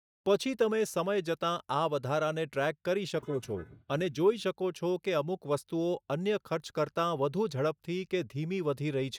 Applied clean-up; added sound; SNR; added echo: neural mask model DeepFilterNet 3.